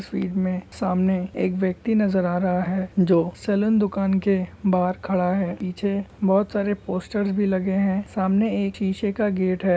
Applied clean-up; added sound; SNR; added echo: none; none; none; none.